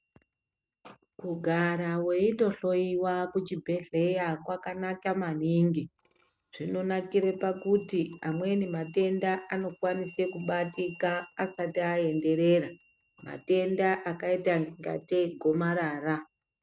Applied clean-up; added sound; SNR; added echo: neural mask model RNNoise.